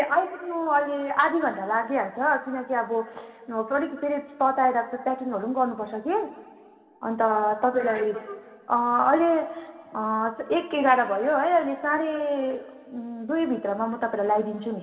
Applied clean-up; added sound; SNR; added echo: none; none; none; reverberation time 2.1 s.